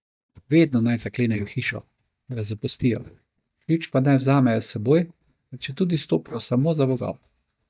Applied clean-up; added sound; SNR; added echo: neural mask model DeepFilterNet 3.